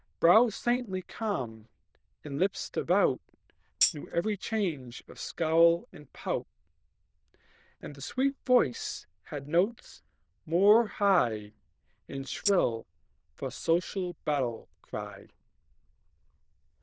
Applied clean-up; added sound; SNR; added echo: neural diffusion model UNIVERSE++.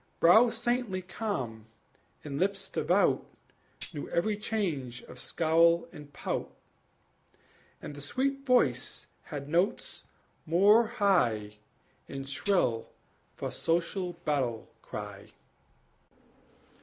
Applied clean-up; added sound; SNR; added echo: none; Tambourine; 4 dB; none.